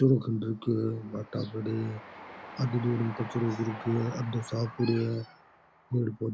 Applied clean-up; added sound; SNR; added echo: none; Train; 17 dB; none.